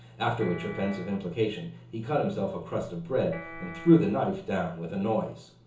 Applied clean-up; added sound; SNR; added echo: none; Piano; 15 dB; reverberation time 0.7 s.